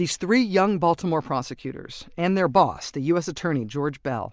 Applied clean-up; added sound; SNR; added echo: none; none; none; none.